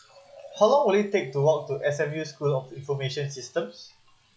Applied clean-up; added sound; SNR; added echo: classical method log-MMSE.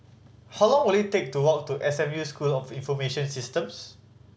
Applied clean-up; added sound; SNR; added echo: none; none; none; none.